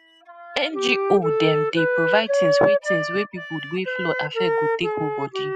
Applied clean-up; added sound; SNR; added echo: classical method spectral subtraction.